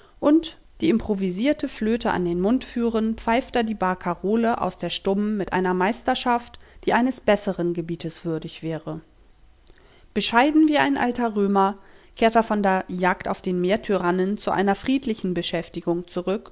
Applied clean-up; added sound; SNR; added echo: none; none; none; none.